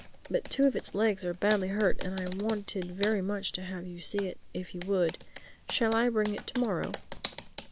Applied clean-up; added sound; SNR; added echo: none; Computer keyboard; 16 dB; none.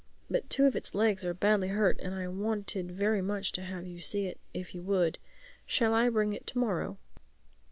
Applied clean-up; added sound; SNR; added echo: none; none; none; none.